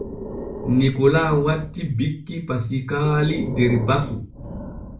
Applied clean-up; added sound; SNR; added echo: none; Breathing; 12 dB; reverberation time 0.3 s.